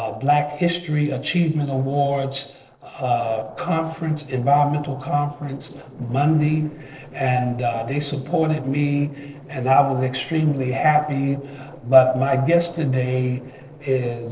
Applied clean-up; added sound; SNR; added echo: neural separator model SepFormer DNS4.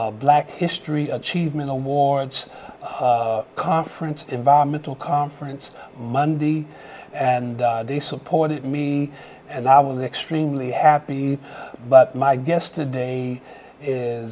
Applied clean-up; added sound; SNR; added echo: none; none; none; none.